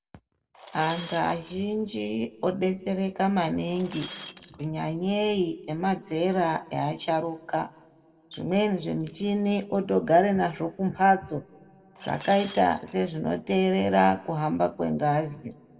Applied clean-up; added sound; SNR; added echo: none; Shatter; 17 dB; reverberation time 1.9 s.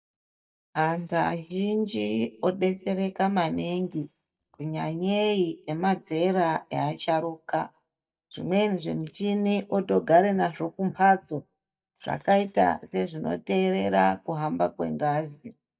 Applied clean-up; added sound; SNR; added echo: neural mask model DeepFilterNet 3.